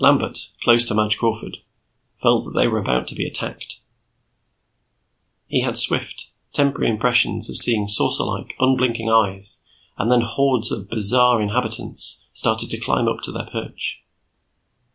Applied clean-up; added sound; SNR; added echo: none; none; none; none.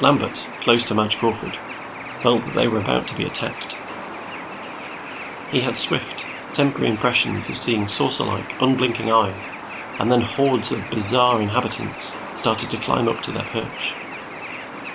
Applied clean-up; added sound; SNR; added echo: none; Bird; 10 dB; none.